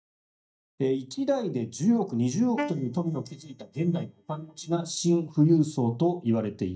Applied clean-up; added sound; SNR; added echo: neural mask model DeepFilterNet 3.